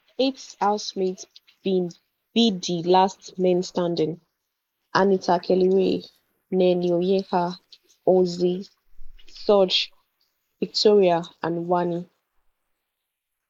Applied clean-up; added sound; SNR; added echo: neural mask model Resemble Enhance denoiser.